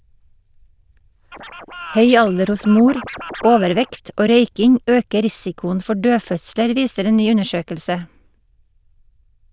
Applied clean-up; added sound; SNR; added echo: neural diffusion model UNIVERSE++.